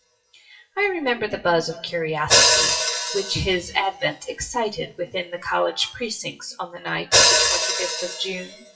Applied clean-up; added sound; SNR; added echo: classical method WPE with log-MMSE.